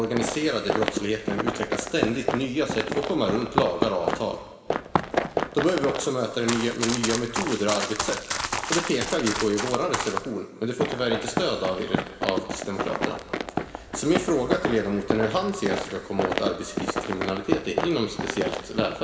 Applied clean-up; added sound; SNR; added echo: none; Run; 3 dB; reverberation time 2.3 s.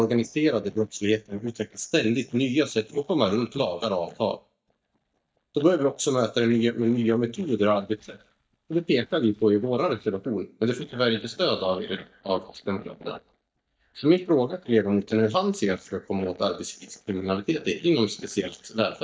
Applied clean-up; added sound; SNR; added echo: neural mask model DeepFilterNet 3.